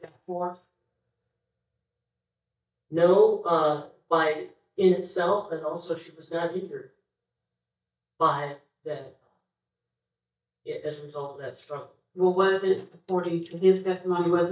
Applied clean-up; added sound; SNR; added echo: neural mask model DeepFilterNet 3.